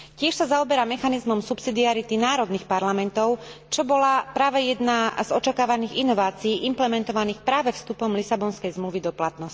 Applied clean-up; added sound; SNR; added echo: none; none; none; none.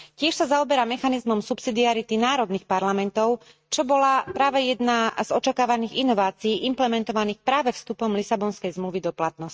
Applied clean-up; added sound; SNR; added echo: neural mask model RNNoise.